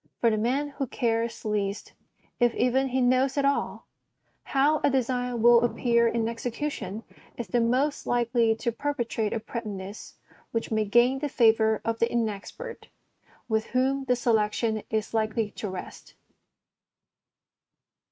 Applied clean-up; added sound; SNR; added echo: neural mask model RNNoise.